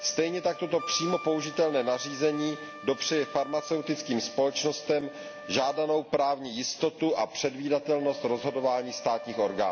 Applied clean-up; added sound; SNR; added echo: none; Wind instrument, woodwind instrument; 15 dB; none.